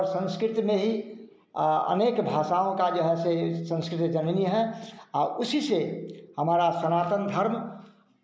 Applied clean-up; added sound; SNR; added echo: none; none; none; none.